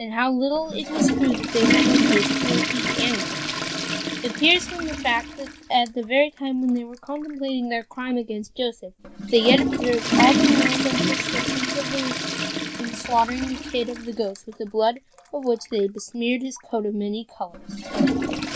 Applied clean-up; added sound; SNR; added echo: none; Toilet flush / Water; 0 dB; none.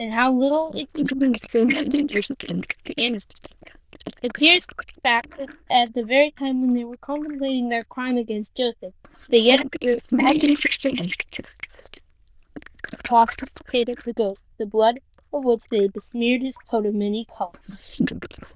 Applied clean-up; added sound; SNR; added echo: neural diffusion model UNIVERSE++.